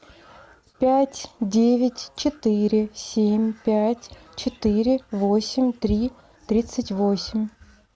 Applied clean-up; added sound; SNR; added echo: none; none; none; none.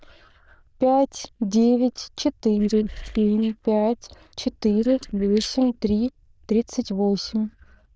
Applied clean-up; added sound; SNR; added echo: neural diffusion model UNIVERSE++.